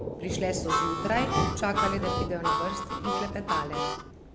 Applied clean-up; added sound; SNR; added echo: none; Harmonica + Thunder; -3 dB; none.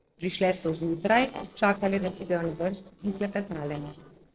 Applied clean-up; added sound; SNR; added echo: neural separator model SepFormer DNS4.